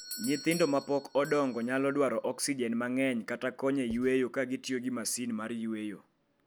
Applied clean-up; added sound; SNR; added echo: none; Doorbell + Writing; 19 dB; none.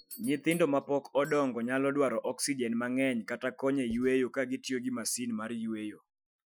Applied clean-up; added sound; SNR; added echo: classical method Wiener filter.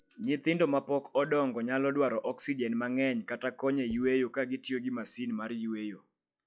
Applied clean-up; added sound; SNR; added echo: classical method log-MMSE.